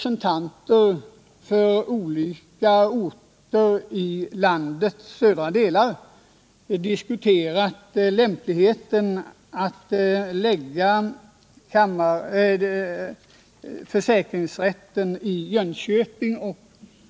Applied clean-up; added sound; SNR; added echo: none; none; none; none.